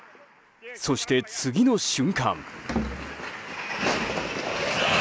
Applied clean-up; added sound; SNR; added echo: none; none; none; none.